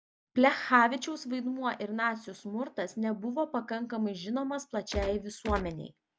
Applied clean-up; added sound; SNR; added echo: none; Gunshot, gunfire; 6 dB; none.